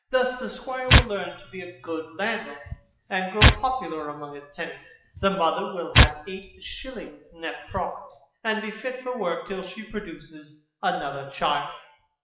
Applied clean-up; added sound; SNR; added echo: classical method WPE with log-MMSE.